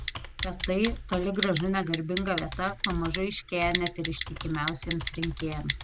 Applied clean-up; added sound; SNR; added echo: none; Typing + Computer keyboard; 3 dB; none.